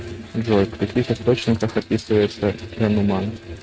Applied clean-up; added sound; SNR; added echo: neural mask model RNNoise.